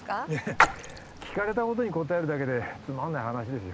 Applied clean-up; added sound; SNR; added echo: none; Splash, splatter; -2 dB; none.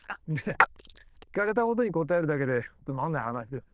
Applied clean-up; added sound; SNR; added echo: neural diffusion model UNIVERSE++.